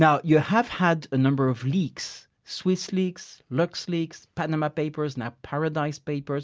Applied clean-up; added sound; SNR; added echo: none; none; none; none.